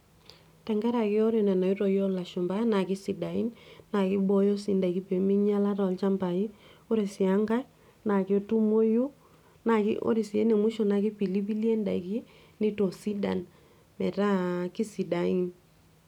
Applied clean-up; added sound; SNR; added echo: none; none; none; none.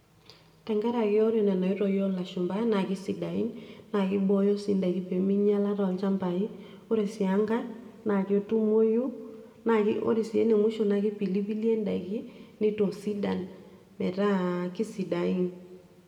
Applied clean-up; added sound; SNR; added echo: none; none; none; reverberation time 1.3 s.